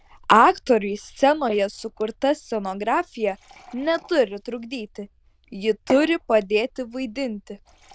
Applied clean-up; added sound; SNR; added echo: neural diffusion model UNIVERSE++.